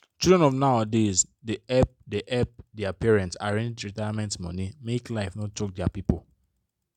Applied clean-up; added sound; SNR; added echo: none; none; none; none.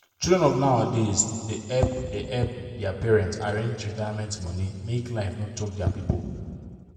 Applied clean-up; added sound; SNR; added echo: none; none; none; reverberation time 2.0 s.